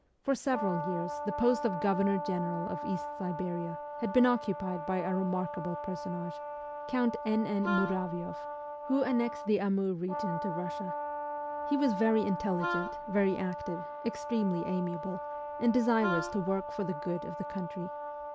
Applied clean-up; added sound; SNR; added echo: none; Brass instrument + Wind instrument, woodwind instrument; 6 dB; none.